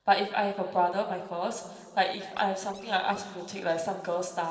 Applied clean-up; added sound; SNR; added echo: neural separator model SepFormer DNS4.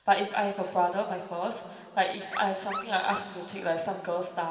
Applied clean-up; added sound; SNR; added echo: none; Dog; 10 dB; reverberation time 2.4 s.